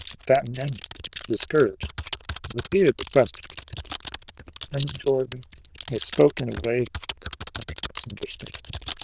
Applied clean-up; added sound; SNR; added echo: neural diffusion model UNIVERSE++.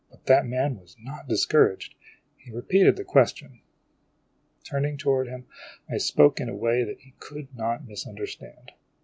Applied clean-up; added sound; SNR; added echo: none; none; none; none.